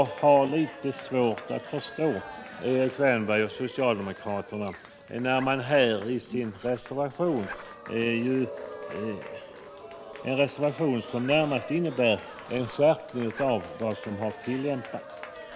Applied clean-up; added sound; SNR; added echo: none; Cheering + Zipper (clothing); 15 dB; none.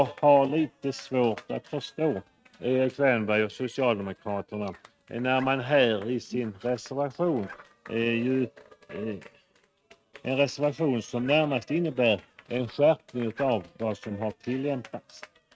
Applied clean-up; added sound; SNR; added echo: neural mask model RNNoise.